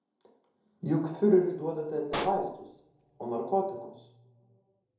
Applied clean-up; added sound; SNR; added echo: none; Explosion; 10 dB; reverberation time 2.6 s.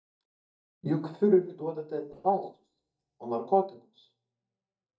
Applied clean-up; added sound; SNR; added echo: neural mask model DeepFilterNet 3.